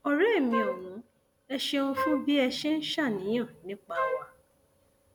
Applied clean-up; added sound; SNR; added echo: none; Wind instrument, woodwind instrument; 4 dB; none.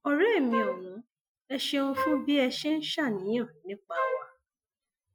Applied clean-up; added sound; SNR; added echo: classical method Wiener filter.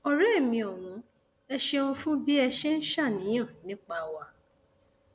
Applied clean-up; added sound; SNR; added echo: none; none; none; none.